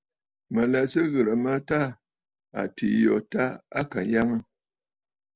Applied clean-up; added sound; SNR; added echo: none; none; none; none.